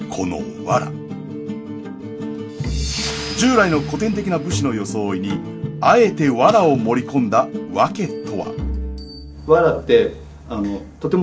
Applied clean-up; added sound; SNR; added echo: none; Explosion; 18 dB; reverberation time 0.2 s.